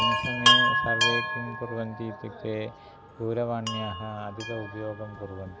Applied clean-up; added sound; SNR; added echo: none; Chime; -5 dB; none.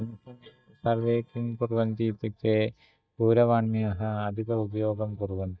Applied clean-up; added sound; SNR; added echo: neural mask model DeepFilterNet 3.